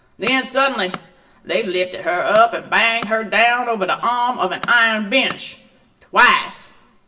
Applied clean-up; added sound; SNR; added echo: none; Tools; 19 dB; reverberation time 0.7 s.